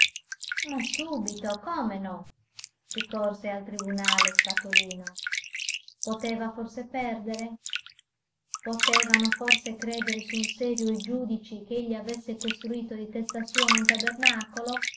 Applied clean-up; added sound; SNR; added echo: none; Bathtub (filling or washing); -3 dB; none.